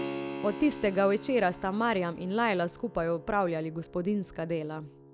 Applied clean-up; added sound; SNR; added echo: none; Keyboard (musical); 13 dB; none.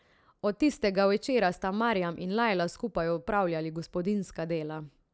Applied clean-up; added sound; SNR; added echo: none; none; none; none.